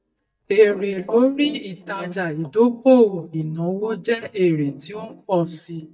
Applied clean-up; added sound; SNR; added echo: neural mask model DeepFilterNet 3.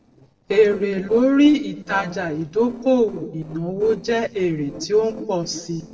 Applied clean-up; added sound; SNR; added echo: neural separator model SepFormer DNS4.